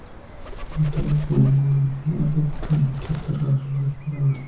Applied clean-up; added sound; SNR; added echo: none; Bird; 10 dB; reverberation time 0.5 s.